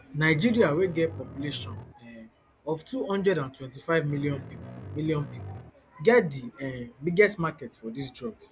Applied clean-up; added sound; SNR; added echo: none; Bass guitar; 13 dB; none.